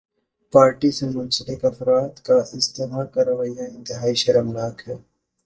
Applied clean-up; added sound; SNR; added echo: neural mask model DeepFilterNet 3.